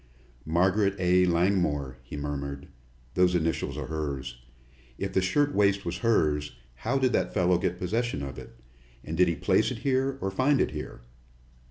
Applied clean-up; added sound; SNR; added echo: none; none; none; none.